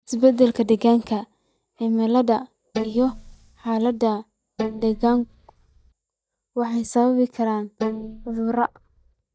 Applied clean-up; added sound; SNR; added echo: neural mask model DeepFilterNet 3.